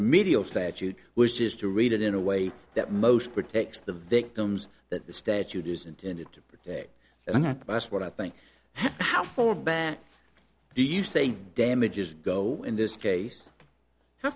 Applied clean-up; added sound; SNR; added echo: none; none; none; none.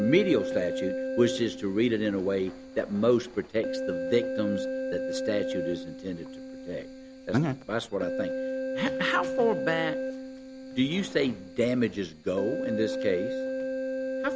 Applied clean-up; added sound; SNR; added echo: none; Keyboard (musical); 4 dB; none.